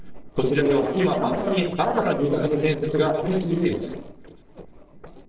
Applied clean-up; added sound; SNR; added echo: neural separator model SepFormer DNS4.